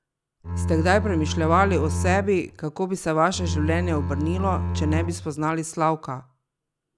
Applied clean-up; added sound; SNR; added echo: none; Bowed string instrument; 2 dB; none.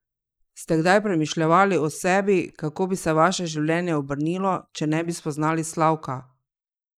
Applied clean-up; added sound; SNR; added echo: neural mask model Resemble Enhance denoiser.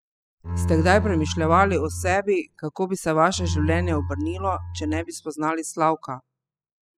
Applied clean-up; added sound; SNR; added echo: classical method spectral subtraction.